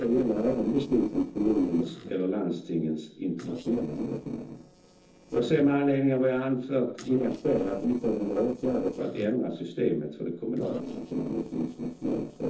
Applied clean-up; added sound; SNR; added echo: neural separator model SepFormer DNS4.